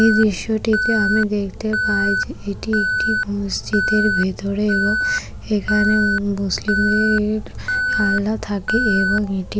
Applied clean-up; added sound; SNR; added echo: none; Alarm; 2 dB; none.